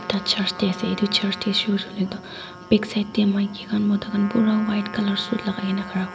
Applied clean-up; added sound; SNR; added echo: none; Trumpet; 16 dB; none.